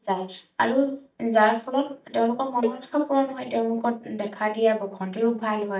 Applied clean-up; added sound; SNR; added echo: neural mask model DeepFilterNet 3.